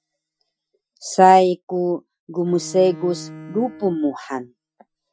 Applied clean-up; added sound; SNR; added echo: classical method Wiener filter.